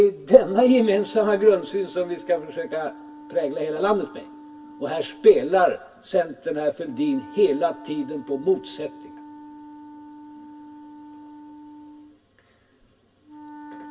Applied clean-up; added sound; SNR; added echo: none; Wind instrument, woodwind instrument; 19 dB; reverberation time 0.1 s.